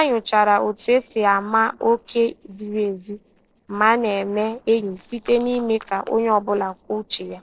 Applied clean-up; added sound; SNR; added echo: neural separator model SepFormer DNS4.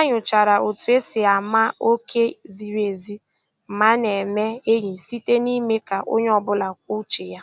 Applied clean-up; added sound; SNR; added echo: none; none; none; none.